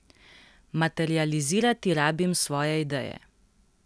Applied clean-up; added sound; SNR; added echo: none; none; none; none.